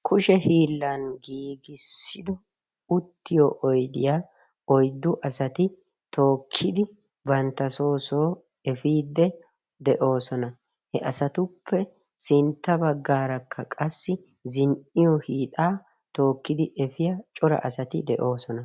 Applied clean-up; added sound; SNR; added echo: none; none; none; none.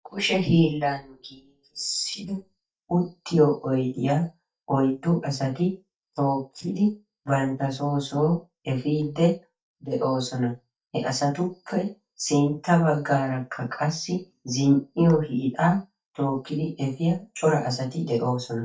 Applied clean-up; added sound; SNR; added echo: neural mask model DeepFilterNet 3.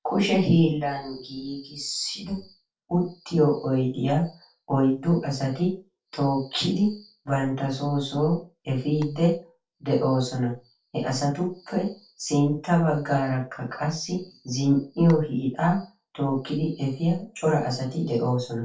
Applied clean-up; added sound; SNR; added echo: neural separator model SepFormer DNS4.